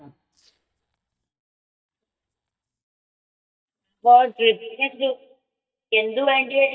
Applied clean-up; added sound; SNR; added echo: neural mask model DeepFilterNet 3.